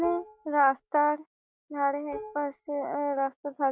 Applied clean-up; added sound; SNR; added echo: neural mask model RNNoise.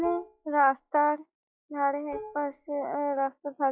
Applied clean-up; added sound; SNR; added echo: classical method log-MMSE.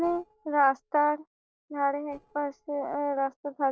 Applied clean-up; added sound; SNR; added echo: neural separator model SepFormer DNS4.